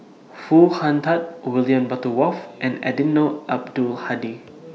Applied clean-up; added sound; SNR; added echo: none; none; none; none.